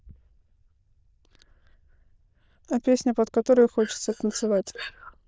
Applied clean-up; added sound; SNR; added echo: neural diffusion model UNIVERSE++.